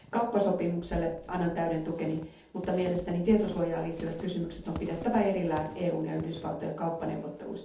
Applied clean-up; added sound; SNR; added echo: none; Squeak / Walk, footsteps; 17 dB; reverberation time 0.6 s.